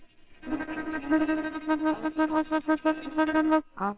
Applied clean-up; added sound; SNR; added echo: neural separator model SepFormer WHAMR!.